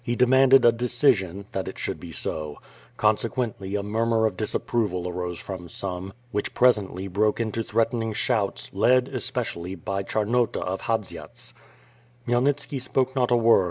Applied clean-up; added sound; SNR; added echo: none; none; none; none.